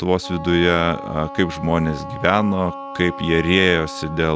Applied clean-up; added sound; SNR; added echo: none; Wind instrument, woodwind instrument; 13 dB; none.